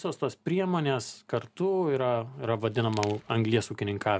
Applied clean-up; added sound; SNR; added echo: none; Crackle; 19 dB; none.